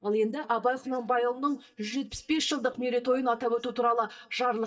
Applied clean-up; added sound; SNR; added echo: neural mask model DeepFilterNet 3.